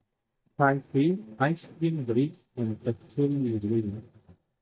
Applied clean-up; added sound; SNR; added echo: neural mask model DeepFilterNet 3.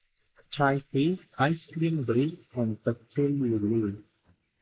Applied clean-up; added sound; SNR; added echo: neural mask model Resemble Enhance denoiser.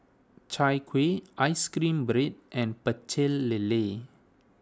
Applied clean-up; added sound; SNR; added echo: none; none; none; none.